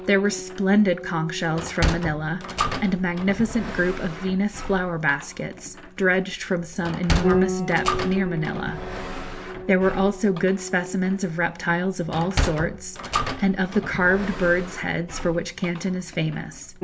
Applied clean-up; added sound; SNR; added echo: none; Piano + Sliding door; 6 dB; none.